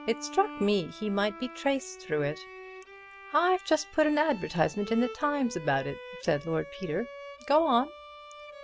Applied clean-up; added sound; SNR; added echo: none; Bowed string instrument; 15 dB; none.